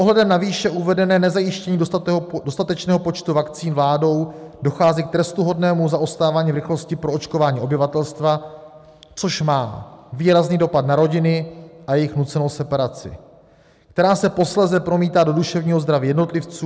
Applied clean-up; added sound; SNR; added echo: none; none; none; none.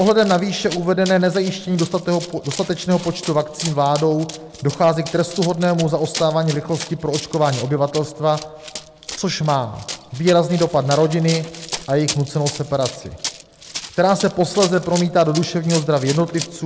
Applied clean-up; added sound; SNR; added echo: none; Run; 13 dB; none.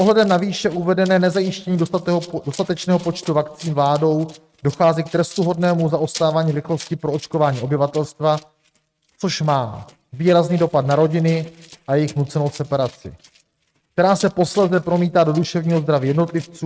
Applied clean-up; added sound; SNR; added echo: neural mask model RNNoise.